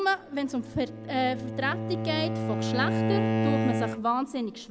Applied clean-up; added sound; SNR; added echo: none; Bowed string instrument; 0 dB; none.